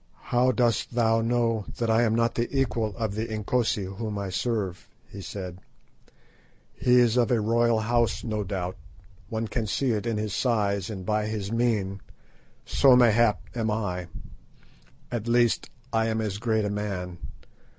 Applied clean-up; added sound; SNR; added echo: none; Boom; 13 dB; none.